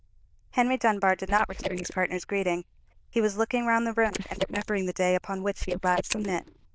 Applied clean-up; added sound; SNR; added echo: neural diffusion model UNIVERSE++.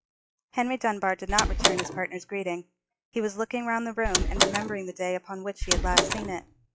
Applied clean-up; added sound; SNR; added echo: classical method log-MMSE.